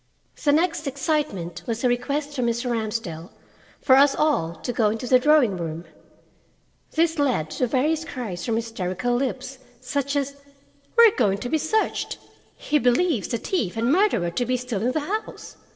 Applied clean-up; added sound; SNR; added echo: neural separator model SepFormer DNS4.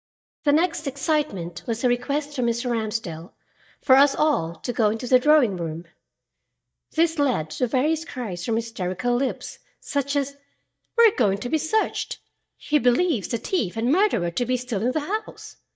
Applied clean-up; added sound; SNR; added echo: neural mask model DeepFilterNet 3.